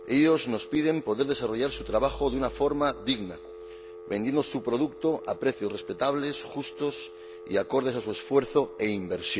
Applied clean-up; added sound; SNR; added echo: none; Telephone; 15 dB; none.